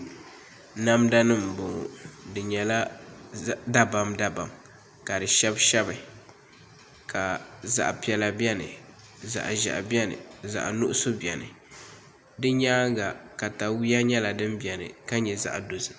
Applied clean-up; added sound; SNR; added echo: none; none; none; none.